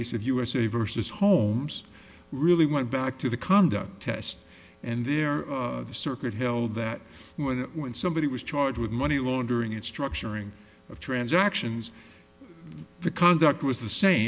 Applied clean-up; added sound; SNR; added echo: none; none; none; none.